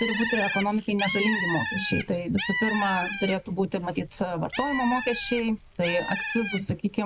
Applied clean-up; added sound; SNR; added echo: none; Bird; 5 dB; none.